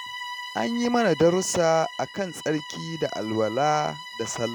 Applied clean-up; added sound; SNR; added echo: none; Bowed string instrument; 13 dB; none.